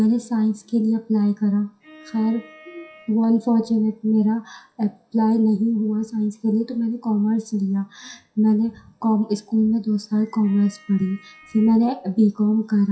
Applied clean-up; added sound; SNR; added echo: classical method WPE with log-MMSE.